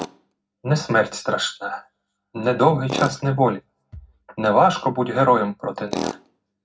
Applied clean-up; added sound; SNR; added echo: none; Tools; 14 dB; reverberation time 0.4 s.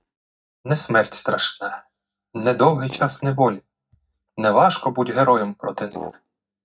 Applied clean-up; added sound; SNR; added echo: neural mask model DeepFilterNet 3.